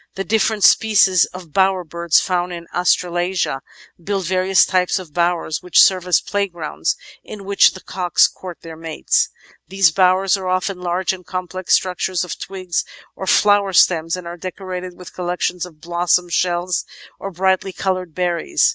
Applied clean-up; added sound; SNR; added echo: none; none; none; none.